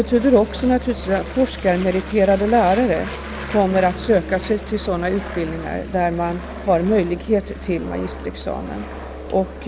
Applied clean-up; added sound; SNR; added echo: none; Musical instrument + Aircraft; 11 dB; none.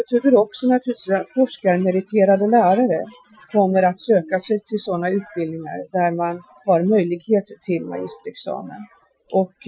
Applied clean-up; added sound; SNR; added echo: classical method Wiener filter.